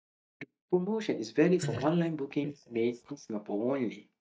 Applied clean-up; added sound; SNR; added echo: neural mask model DeepFilterNet 3.